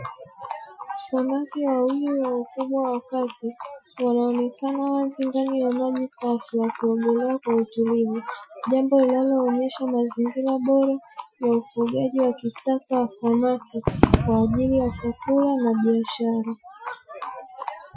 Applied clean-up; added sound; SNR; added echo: classical method Wiener filter.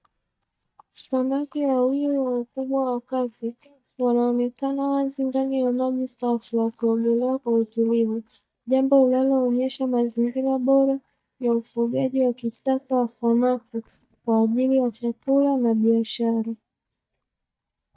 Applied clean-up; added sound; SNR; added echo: neural mask model DeepFilterNet 3.